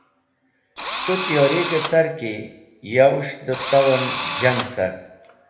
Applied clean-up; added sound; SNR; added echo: none; Engine / Drill; 2 dB; reverberation time 0.9 s.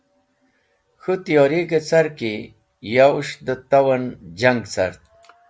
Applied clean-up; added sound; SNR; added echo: none; none; none; none.